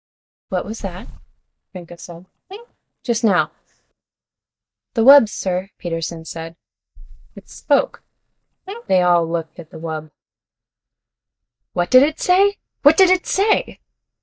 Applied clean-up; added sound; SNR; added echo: neural mask model DeepFilterNet 3.